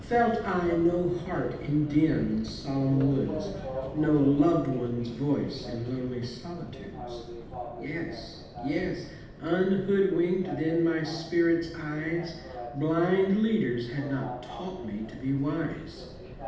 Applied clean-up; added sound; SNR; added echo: none; Subway, metro, underground; 12 dB; reverberation time 0.8 s.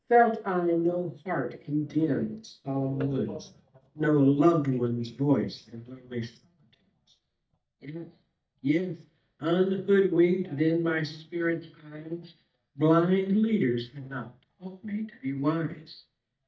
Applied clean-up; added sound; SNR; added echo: neural mask model DeepFilterNet 3.